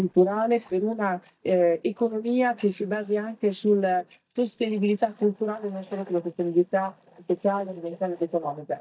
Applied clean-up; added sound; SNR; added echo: neural mask model DeepFilterNet 3.